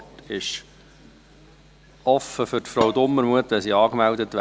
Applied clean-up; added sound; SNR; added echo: none; Dishes, pots, and pans; 10 dB; none.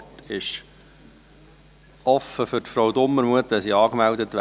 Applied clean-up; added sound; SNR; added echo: none; none; none; none.